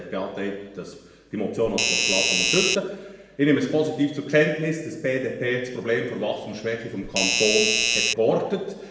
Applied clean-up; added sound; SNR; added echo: none; Doorbell; -3 dB; reverberation time 1.0 s.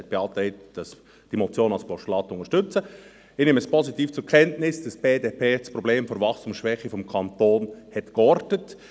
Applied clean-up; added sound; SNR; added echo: none; none; none; none.